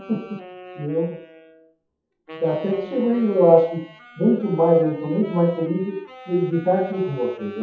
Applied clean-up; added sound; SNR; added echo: classical method WPE with log-MMSE.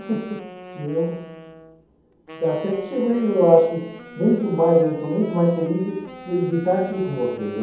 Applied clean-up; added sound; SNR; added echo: none; Wind instrument, woodwind instrument; 17 dB; reverberation time 0.7 s.